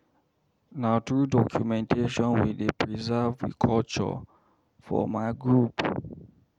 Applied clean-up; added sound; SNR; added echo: none; none; none; none.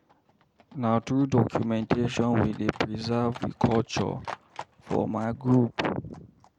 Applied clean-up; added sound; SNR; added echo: none; Livestock, farm animals, working animals; 19 dB; none.